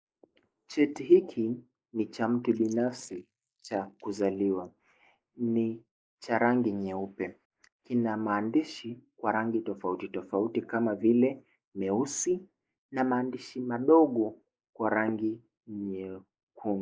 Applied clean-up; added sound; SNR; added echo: neural mask model Resemble Enhance denoiser.